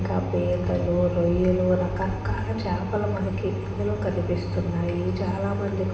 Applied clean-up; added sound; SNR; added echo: none; none; none; reverberation time 0.9 s.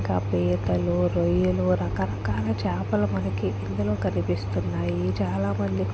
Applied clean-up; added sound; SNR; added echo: none; none; none; none.